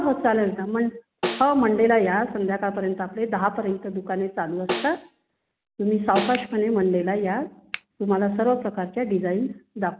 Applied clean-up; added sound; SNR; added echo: none; Finger snapping + Snare drum; 9 dB; none.